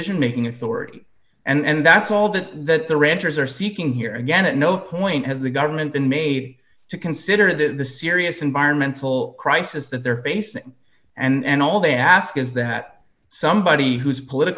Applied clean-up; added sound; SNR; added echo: none; none; none; none.